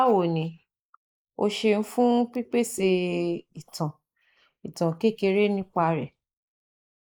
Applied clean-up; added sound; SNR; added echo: neural mask model Resemble Enhance denoiser.